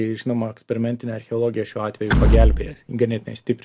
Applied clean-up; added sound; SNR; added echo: none; Door / Wood; -5 dB; none.